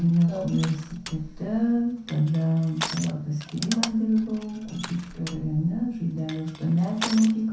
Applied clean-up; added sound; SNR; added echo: none; Crushing; 13 dB; reverberation time 0.5 s.